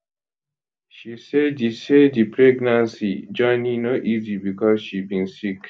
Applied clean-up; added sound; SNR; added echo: none; none; none; none.